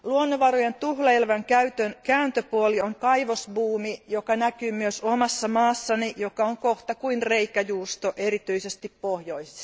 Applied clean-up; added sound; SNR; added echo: none; none; none; none.